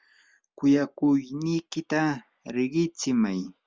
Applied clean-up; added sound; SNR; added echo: none; none; none; none.